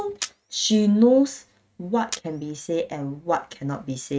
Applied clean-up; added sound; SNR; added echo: neural mask model RNNoise.